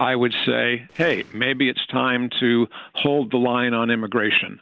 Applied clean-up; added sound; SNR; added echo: neural separator model SepFormer DNS4.